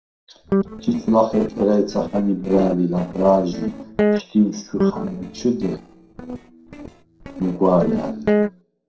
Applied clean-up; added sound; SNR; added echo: neural separator model SepFormer DNS4.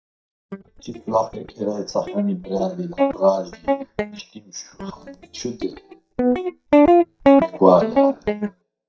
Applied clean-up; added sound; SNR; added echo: neural mask model DeepFilterNet 3.